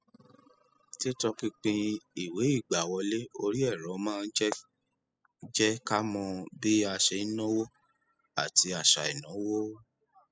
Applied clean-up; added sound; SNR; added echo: classical method spectral subtraction.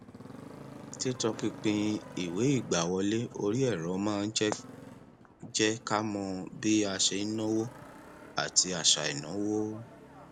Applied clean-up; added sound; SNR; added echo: none; Motorcycle; 17 dB; none.